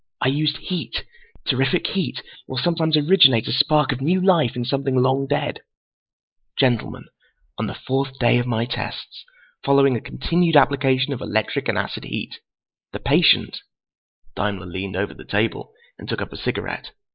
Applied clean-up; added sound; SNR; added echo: neural mask model Resemble Enhance denoiser.